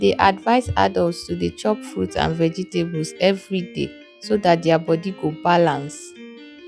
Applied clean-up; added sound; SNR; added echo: classical method log-MMSE.